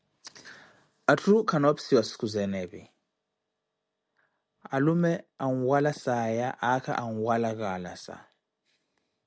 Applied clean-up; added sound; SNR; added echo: none; none; none; none.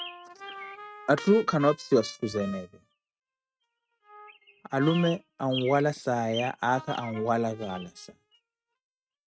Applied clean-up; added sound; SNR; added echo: neural mask model RNNoise.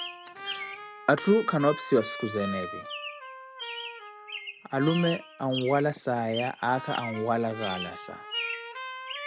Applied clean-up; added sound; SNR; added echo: none; Chirp, tweet + Trumpet; 9 dB; none.